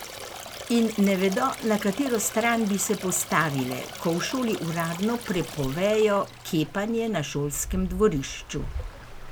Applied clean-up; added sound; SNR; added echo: none; Stream; 12 dB; none.